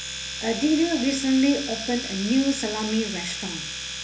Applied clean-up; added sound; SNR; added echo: none; Domestic sounds, home sounds; 8 dB; reverberation time 0.3 s.